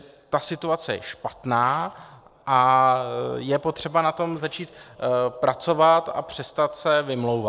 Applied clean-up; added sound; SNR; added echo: neural separator model SepFormer DNS4.